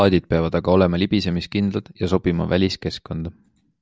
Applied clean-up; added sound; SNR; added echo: none; none; none; none.